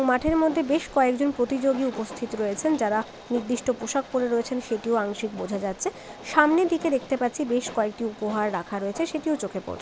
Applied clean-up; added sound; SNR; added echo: none; Train; 16 dB; none.